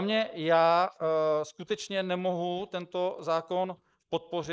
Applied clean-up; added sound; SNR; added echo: neural mask model Resemble Enhance denoiser.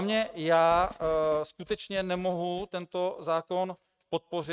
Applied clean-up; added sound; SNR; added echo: neural mask model RNNoise.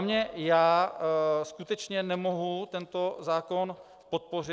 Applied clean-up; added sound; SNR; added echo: none; none; none; none.